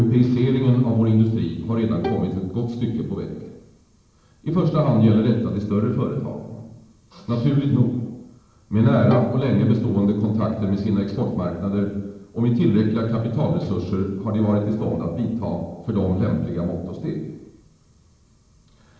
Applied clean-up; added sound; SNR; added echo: none; Bowed string instrument; 13 dB; reverberation time 0.9 s.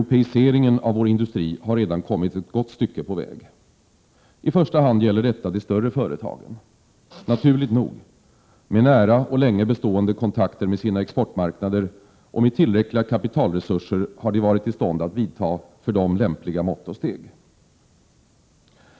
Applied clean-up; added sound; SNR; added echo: none; none; none; none.